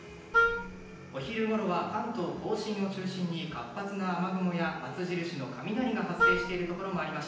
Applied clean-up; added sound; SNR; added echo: none; Wind instrument, woodwind instrument; -4 dB; reverberation time 0.9 s.